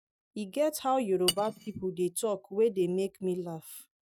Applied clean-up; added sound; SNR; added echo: neural mask model RNNoise.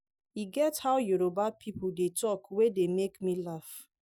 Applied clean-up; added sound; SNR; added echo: none; none; none; none.